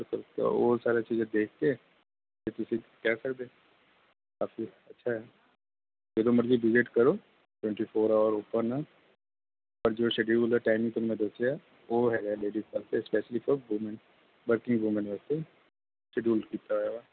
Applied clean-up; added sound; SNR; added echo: none; none; none; none.